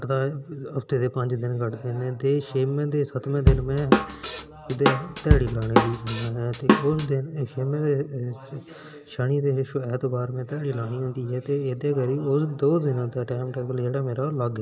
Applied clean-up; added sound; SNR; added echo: none; Drum / Drum kit; -3 dB; none.